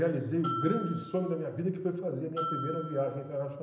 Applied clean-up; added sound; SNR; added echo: none; Bell; 7 dB; reverberation time 0.9 s.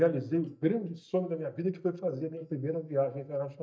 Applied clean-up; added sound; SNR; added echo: neural mask model DeepFilterNet 3.